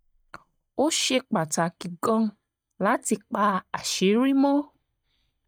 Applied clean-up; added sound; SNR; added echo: neural mask model DeepFilterNet 3.